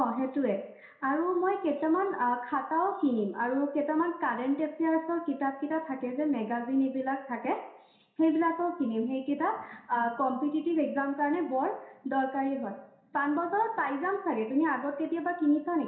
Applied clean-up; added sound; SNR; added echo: none; none; none; reverberation time 0.7 s.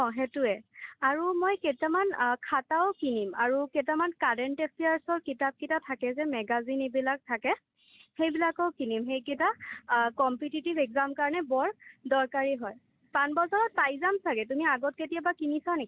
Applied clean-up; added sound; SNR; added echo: none; none; none; none.